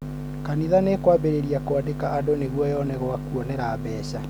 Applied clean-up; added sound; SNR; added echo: none; none; none; none.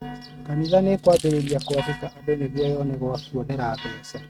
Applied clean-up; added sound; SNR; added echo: neural mask model RNNoise.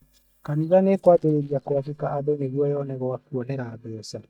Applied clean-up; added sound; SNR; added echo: neural mask model DeepFilterNet 3.